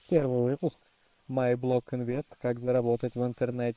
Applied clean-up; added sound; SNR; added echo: neural separator model SepFormer WHAM!.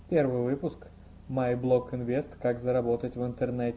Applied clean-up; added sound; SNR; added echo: none; none; none; none.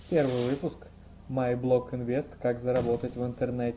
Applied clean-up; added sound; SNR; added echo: none; Fireworks; 18 dB; none.